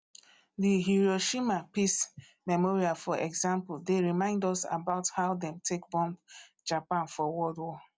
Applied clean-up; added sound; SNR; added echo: none; none; none; none.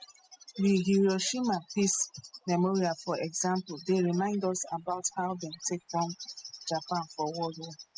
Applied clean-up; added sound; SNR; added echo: classical method spectral subtraction.